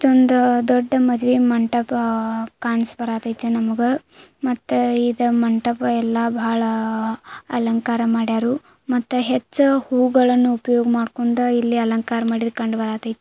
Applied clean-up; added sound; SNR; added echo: none; none; none; none.